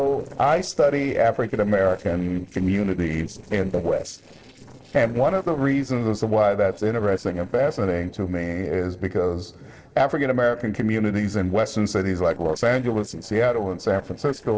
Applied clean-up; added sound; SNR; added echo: neural separator model SepFormer DNS4.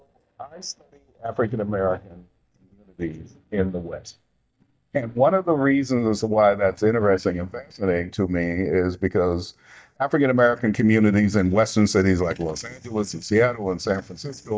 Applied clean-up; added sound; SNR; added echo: neural mask model DeepFilterNet 3.